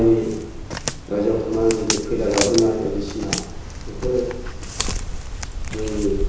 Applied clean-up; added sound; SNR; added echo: none; Walk, footsteps; 4 dB; reverberation time 1.0 s.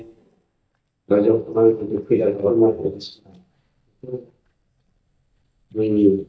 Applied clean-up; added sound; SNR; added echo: neural mask model DeepFilterNet 3.